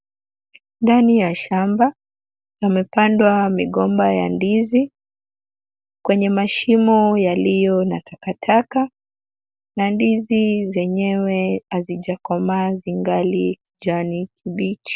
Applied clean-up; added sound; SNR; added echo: none; none; none; none.